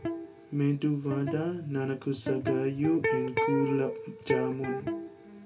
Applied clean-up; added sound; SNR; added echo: none; Electric guitar; 4 dB; reverberation time 0.2 s.